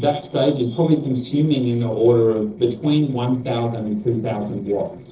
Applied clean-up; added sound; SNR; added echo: neural separator model SepFormer DNS4.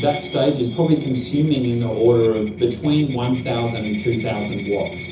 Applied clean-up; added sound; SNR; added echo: none; Coin (dropping); 18 dB; reverberation time 0.6 s.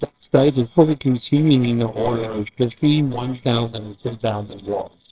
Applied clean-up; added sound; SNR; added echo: neural separator model SepFormer WHAMR!.